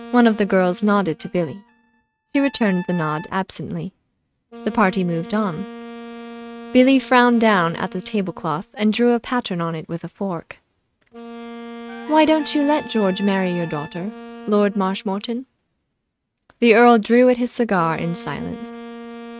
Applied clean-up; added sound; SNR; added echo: neural mask model RNNoise.